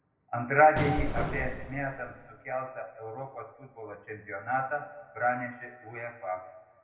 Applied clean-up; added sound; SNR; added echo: none; Explosion; 4 dB; reverberation time 1.3 s.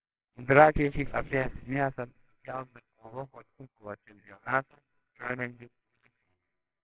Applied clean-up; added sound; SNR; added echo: neural separator model SepFormer WHAMR!.